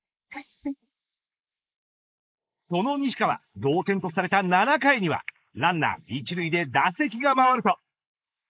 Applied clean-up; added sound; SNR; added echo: neural mask model Resemble Enhance denoiser.